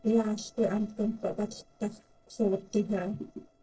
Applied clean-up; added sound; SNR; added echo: neural separator model SepFormer DNS4.